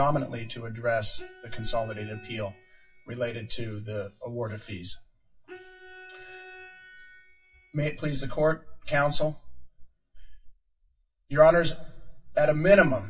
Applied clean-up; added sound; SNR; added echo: classical method WPE with log-MMSE.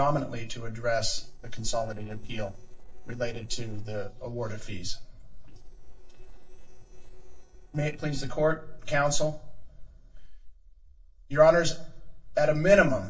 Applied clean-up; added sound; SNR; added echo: neural separator model SepFormer DNS4.